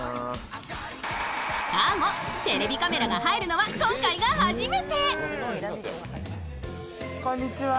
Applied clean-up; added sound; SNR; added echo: none; none; none; none.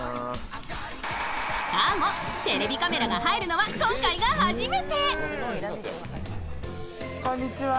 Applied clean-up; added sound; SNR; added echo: none; Sliding door; 11 dB; none.